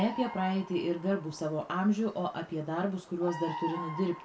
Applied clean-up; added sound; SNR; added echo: none; Bird vocalization, bird call, bird song; 12 dB; reverberation time 0.3 s.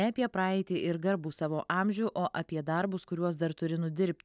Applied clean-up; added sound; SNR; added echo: none; none; none; none.